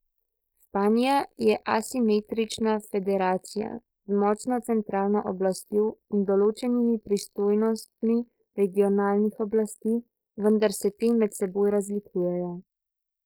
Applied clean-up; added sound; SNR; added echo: neural mask model Resemble Enhance denoiser.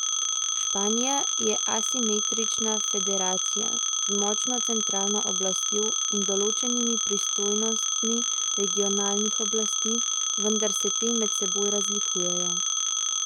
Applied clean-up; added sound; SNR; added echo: none; Telephone; -5 dB; none.